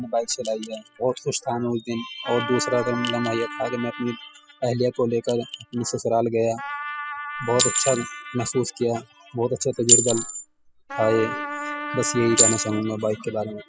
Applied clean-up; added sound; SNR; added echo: classical method spectral subtraction.